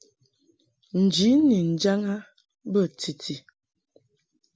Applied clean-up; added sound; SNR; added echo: none; none; none; none.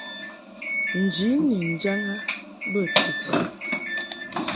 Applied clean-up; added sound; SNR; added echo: none; Doorbell; 0 dB; none.